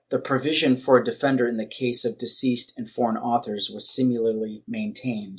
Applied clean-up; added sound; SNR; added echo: none; none; none; none.